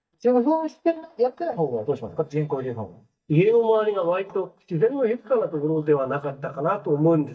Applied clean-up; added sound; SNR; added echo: neural mask model DeepFilterNet 3.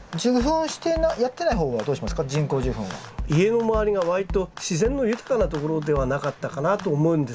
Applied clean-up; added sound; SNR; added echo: none; none; none; none.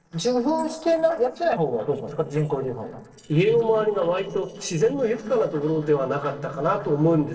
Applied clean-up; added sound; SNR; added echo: neural separator model SepFormer DNS4.